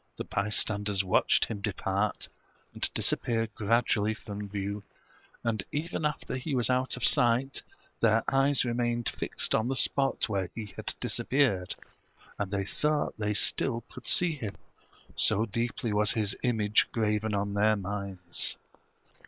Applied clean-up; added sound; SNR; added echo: neural separator model SepFormer WHAM!.